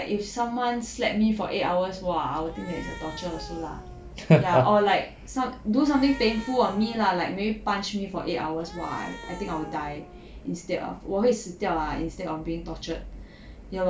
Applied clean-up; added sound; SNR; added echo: none; Cat; 17 dB; none.